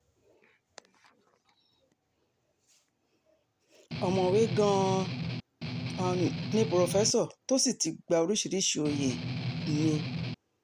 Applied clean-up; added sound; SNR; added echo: none; Strum; 3 dB; none.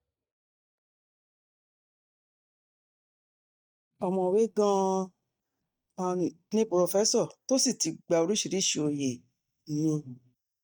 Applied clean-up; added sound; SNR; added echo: neural mask model DeepFilterNet 3.